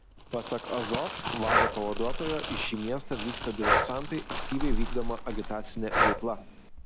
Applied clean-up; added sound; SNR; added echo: none; Breathing + Crumpling, crinkling; -3 dB; none.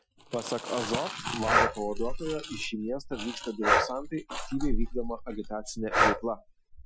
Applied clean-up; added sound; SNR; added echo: classical method Wiener filter.